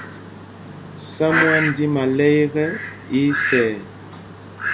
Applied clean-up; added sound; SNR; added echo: none; Fowl; 5 dB; none.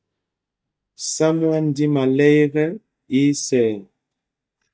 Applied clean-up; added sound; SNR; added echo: neural mask model DeepFilterNet 3.